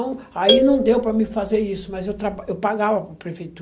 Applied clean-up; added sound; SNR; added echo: none; Marimba, xylophone; 2 dB; none.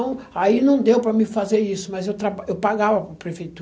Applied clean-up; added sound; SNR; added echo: none; none; none; none.